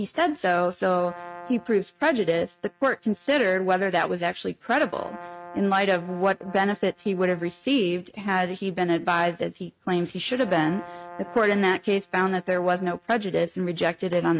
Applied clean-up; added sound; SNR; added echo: neural mask model RNNoise.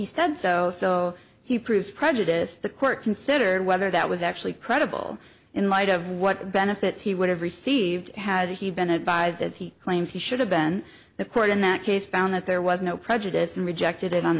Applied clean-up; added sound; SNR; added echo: none; none; none; none.